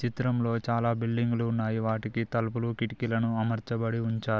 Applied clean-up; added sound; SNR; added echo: none; none; none; none.